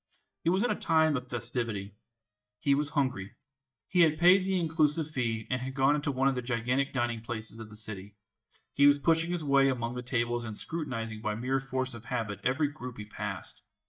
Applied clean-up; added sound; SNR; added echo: neural mask model DeepFilterNet 3.